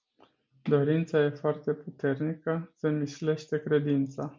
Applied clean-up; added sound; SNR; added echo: none; none; none; none.